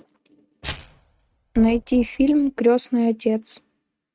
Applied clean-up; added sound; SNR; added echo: neural mask model RNNoise.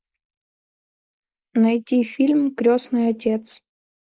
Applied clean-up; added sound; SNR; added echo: neural mask model Resemble Enhance denoiser.